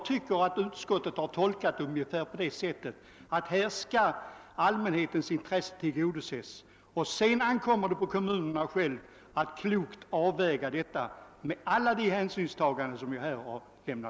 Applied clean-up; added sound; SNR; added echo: none; none; none; none.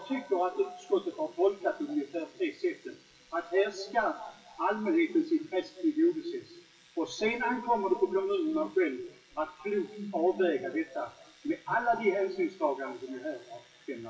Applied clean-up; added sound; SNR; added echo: classical method WPE with log-MMSE.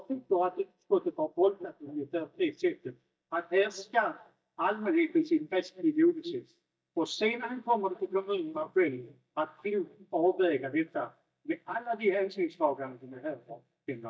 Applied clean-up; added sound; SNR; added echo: neural mask model DeepFilterNet 3.